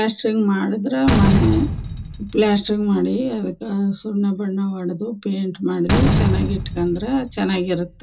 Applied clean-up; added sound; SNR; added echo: none; Slam; 3 dB; reverberation time 0.2 s.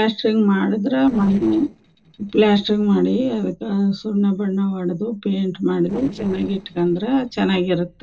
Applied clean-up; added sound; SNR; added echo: neural separator model SepFormer DNS4.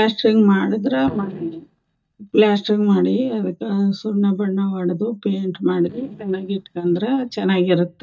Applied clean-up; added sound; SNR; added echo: neural mask model DeepFilterNet 3.